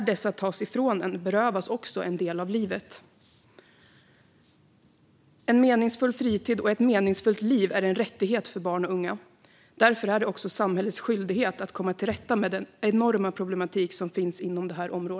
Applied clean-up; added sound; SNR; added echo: none; none; none; none.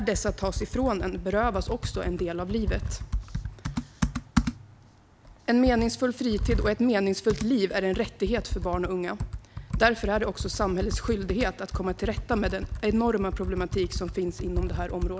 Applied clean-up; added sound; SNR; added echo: none; Computer keyboard; 5 dB; none.